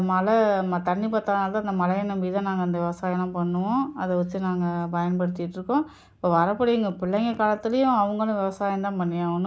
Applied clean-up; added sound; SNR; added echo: none; none; none; none.